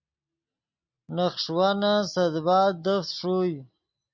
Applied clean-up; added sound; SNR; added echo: none; none; none; none.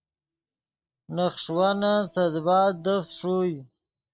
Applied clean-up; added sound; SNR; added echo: neural separator model SepFormer DNS4.